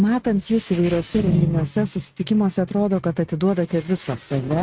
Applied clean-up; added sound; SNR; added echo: neural mask model RNNoise.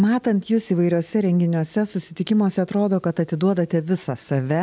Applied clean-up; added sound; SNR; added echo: none; none; none; none.